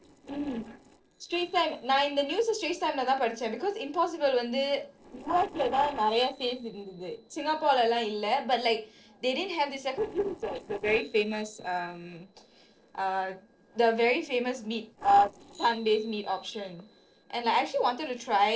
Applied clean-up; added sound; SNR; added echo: neural separator model SepFormer DNS4.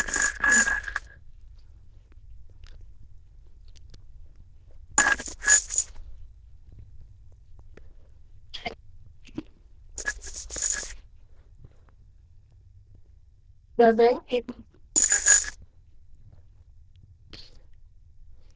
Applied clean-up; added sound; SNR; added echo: neural diffusion model UNIVERSE++.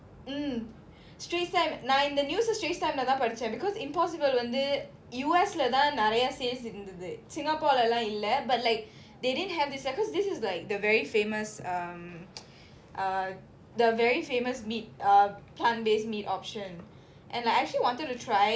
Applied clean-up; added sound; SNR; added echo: none; none; none; none.